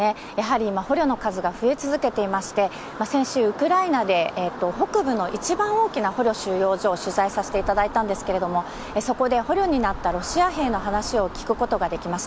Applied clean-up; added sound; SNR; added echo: none; Stream; 18 dB; none.